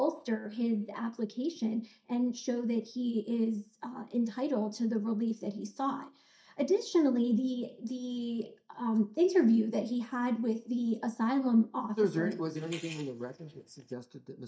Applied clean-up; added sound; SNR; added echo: neural mask model DeepFilterNet 3.